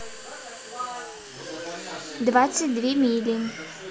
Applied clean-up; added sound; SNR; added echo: none; Domestic sounds, home sounds; 16 dB; none.